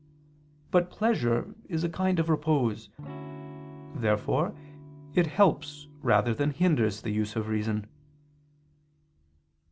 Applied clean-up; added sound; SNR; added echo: none; Electric guitar / Strum; 19 dB; none.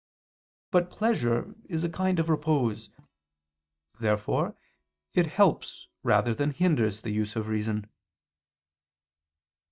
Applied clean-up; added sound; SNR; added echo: neural mask model DeepFilterNet 3.